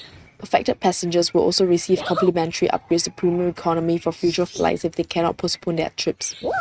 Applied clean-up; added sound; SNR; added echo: neural mask model RNNoise.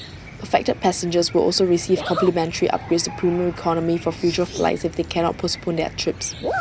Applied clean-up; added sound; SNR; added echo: none; Zipper (clothing) + Cricket / Chicken, rooster; 11 dB; none.